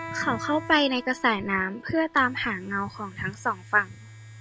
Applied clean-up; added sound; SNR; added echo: none; Domestic sounds, home sounds + Electric guitar; 16 dB; none.